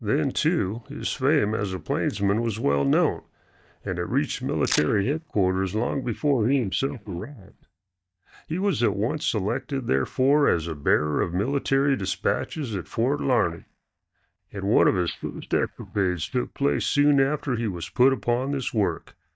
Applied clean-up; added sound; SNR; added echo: neural mask model DeepFilterNet 3.